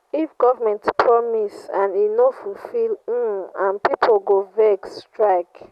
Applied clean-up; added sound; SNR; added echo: none; none; none; none.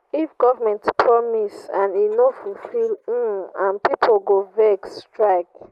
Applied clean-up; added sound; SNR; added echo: neural mask model Resemble Enhance denoiser.